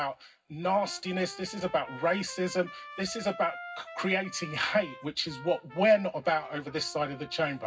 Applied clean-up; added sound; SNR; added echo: none; Trumpet; 16 dB; reverberation time 0.4 s.